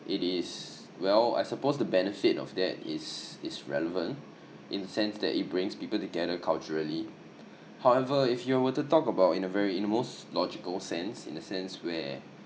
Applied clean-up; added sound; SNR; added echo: none; none; none; none.